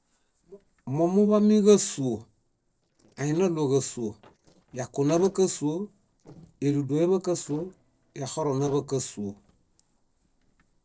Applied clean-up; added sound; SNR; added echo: neural separator model SepFormer DNS4.